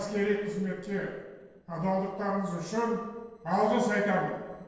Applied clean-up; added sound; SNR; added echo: neural separator model SepFormer DNS4.